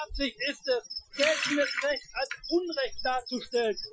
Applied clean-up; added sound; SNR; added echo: classical method Wiener filter.